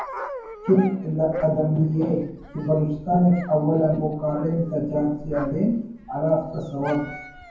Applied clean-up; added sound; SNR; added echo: none; Dog; 15 dB; reverberation time 0.9 s.